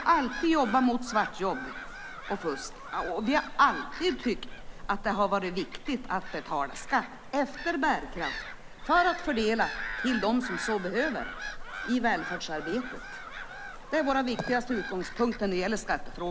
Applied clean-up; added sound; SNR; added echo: none; Gull, seagull / Bird vocalization, bird call, bird song; 9 dB; none.